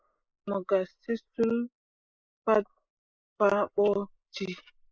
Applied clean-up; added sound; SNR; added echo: neural mask model Resemble Enhance denoiser.